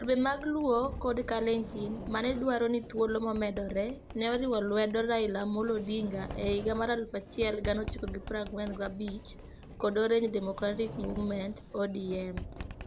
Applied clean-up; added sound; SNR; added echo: none; Sliding door; 12 dB; none.